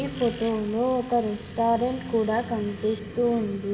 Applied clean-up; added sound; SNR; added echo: none; Tools; 20 dB; reverberation time 2.9 s.